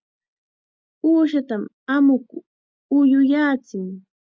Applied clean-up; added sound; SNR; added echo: none; none; none; none.